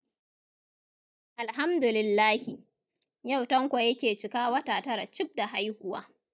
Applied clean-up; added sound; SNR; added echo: neural mask model DeepFilterNet 3.